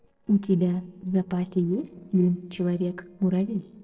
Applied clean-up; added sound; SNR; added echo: neural separator model SepFormer DNS4.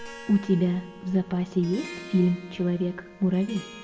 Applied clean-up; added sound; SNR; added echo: none; Harp; 18 dB; reverberation time 1.3 s.